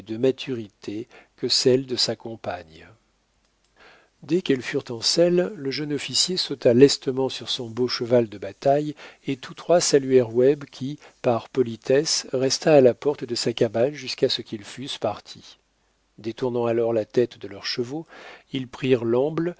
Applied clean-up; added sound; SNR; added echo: none; none; none; none.